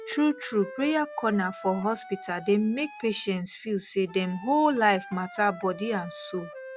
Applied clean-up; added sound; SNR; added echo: none; Wind instrument, woodwind instrument; 17 dB; none.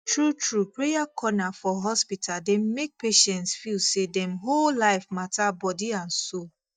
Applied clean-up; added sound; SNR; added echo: neural mask model DeepFilterNet 3.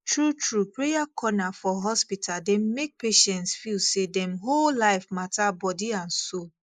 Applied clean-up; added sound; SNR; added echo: neural mask model Resemble Enhance denoiser.